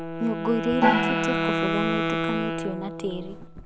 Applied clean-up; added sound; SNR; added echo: none; Gong + Wind instrument, woodwind instrument; -3 dB; none.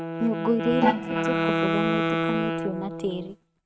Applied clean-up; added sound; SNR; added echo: neural mask model RNNoise.